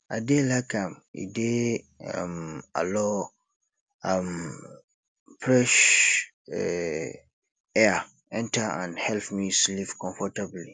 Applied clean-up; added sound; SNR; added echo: none; none; none; none.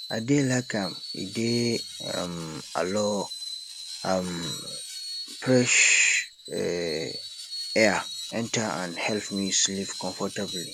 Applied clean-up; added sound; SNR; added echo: none; Screech; 10 dB; none.